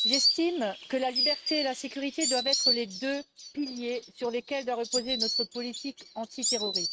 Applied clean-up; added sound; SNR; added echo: neural mask model RNNoise.